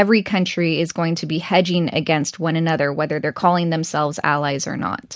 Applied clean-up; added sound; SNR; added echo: none; none; none; none.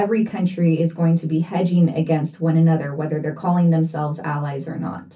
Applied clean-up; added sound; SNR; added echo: none; none; none; reverberation time 0.3 s.